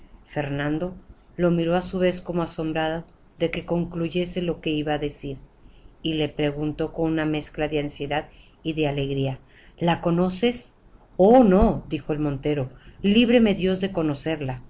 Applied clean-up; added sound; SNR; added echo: none; none; none; none.